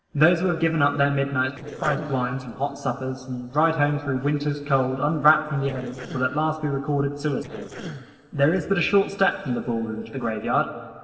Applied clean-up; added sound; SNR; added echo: neural separator model SepFormer DNS4.